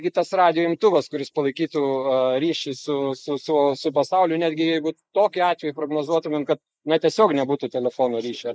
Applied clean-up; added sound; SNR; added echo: neural mask model Resemble Enhance denoiser.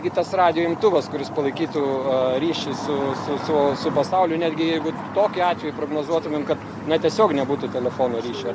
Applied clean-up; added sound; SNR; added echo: none; none; none; none.